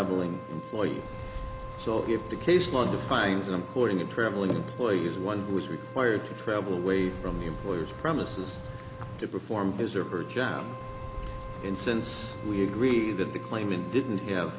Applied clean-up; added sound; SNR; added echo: none; Bird vocalization, bird call, bird song + Wind instrument, woodwind instrument; 11 dB; none.